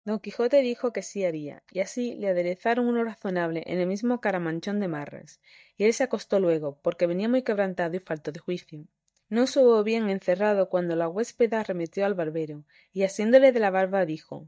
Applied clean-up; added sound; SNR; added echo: neural mask model DeepFilterNet 3.